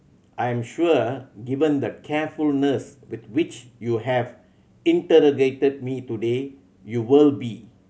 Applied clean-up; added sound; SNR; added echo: none; none; none; none.